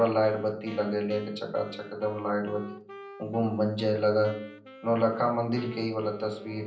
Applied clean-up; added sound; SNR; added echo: none; Wind instrument, woodwind instrument; 19 dB; reverberation time 0.6 s.